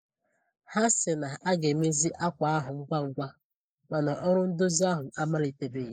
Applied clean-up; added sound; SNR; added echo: neural mask model Resemble Enhance denoiser.